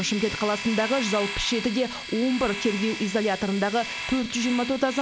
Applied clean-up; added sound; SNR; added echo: none; Domestic sounds, home sounds; 8 dB; none.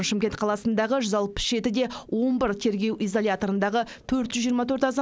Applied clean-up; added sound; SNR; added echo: none; none; none; none.